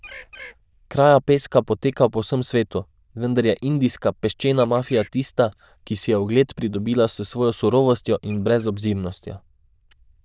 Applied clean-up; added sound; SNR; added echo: neural diffusion model UNIVERSE++.